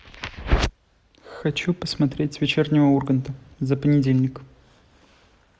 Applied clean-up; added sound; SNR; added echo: none; none; none; none.